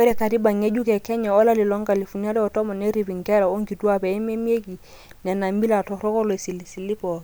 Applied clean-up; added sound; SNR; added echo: none; none; none; none.